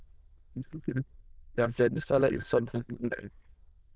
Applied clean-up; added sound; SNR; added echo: neural diffusion model UNIVERSE++.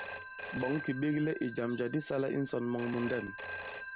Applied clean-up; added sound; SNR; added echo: none; Telephone; -1 dB; none.